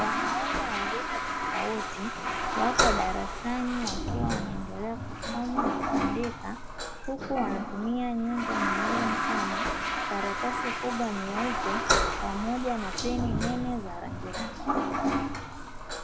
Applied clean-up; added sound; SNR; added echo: none; Toilet flush; -3 dB; none.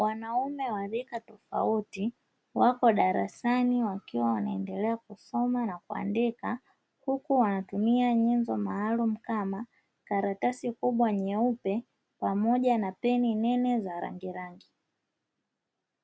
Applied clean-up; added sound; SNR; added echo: none; none; none; none.